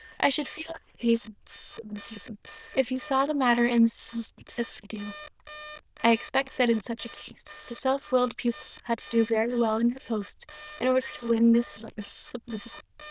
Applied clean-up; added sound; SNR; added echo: neural diffusion model UNIVERSE++.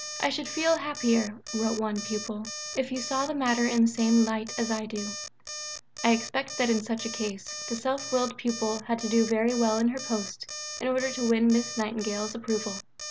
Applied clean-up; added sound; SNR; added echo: none; Alarm; 10 dB; none.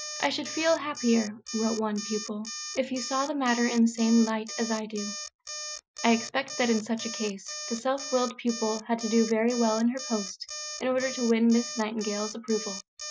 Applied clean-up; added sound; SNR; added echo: classical method Wiener filter.